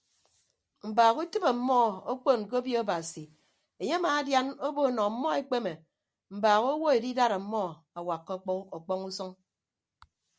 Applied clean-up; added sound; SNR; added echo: none; none; none; none.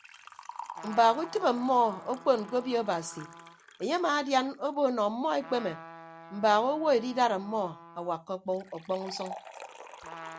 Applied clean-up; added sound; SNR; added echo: none; Liquid + Trumpet; 17 dB; none.